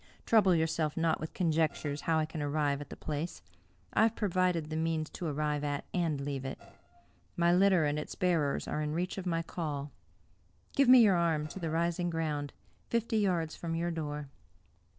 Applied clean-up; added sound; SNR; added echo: neural separator model SepFormer DNS4.